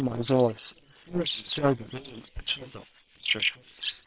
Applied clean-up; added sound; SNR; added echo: neural separator model SepFormer WHAM!.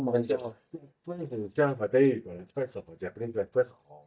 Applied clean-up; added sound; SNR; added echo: neural mask model DeepFilterNet 3.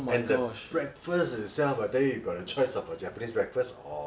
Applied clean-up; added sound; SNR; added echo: none; none; none; none.